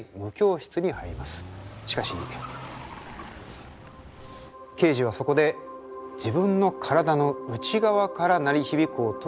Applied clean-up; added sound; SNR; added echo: none; Car; 14 dB; none.